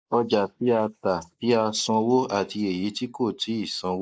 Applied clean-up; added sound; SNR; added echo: neural mask model Resemble Enhance denoiser.